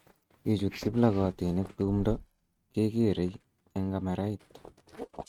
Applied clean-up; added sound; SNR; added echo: neural mask model RNNoise.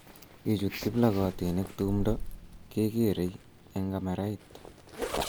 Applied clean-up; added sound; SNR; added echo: none; Zipper (clothing); 9 dB; none.